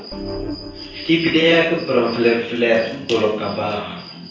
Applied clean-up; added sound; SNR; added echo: none; Organ; 13 dB; reverberation time 0.7 s.